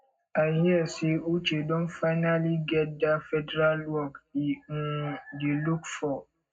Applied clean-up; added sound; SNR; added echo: none; none; none; reverberation time 0.3 s.